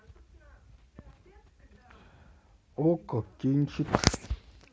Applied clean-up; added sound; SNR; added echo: none; none; none; none.